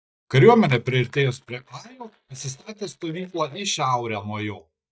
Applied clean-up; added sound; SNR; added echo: neural mask model DeepFilterNet 3.